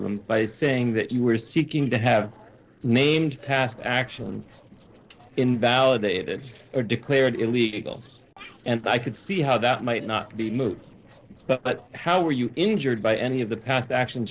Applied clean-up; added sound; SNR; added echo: neural separator model SepFormer DNS4.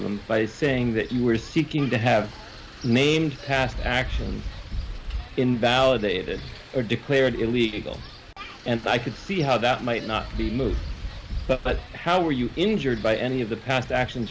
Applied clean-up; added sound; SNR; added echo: none; Wind; 11 dB; none.